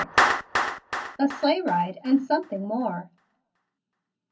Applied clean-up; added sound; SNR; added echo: none; Clapping; 2 dB; reverberation time 0.4 s.